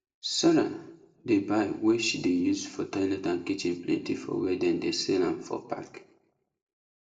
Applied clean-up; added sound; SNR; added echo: none; none; none; reverberation time 0.6 s.